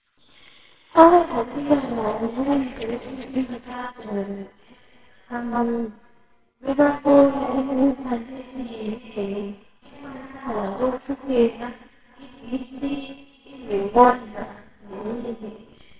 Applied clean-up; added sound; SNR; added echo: neural separator model SepFormer WHAMR!.